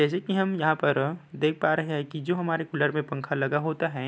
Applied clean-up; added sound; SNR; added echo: none; none; none; none.